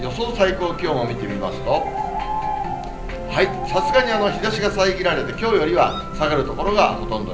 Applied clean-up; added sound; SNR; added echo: none; Bird; 7 dB; reverberation time 0.5 s.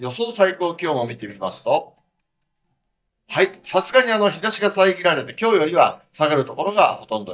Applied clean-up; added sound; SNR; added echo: neural mask model DeepFilterNet 3.